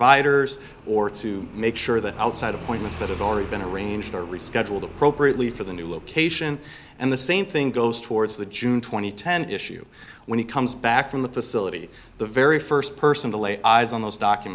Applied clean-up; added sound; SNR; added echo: none; Motorcycle; 18 dB; none.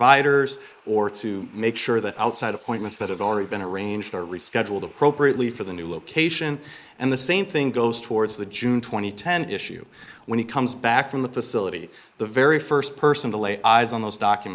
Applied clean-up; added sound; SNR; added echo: neural mask model Resemble Enhance denoiser.